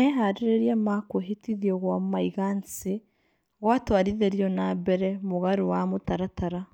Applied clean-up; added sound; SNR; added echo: none; none; none; none.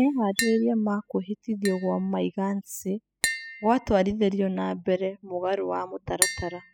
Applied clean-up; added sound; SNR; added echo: classical method spectral subtraction.